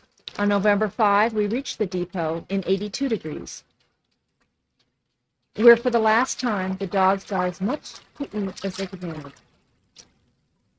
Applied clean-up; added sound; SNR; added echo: neural mask model RNNoise.